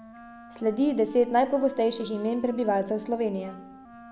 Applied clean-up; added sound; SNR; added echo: none; Wind instrument, woodwind instrument; 20 dB; none.